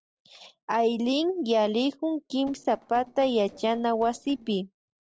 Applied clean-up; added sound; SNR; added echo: neural separator model SepFormer DNS4.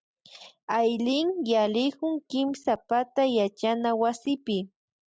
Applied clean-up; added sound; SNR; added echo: none; none; none; none.